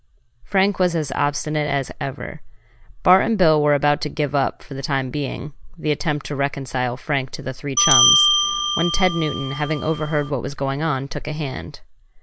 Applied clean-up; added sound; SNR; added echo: none; Bell; -2 dB; none.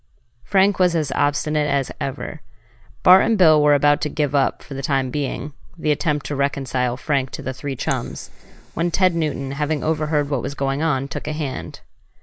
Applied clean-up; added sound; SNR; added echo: neural mask model Resemble Enhance denoiser.